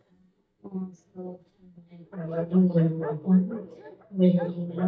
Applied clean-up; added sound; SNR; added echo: neural mask model DeepFilterNet 3.